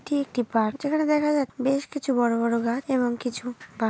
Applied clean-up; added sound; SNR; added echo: none; none; none; none.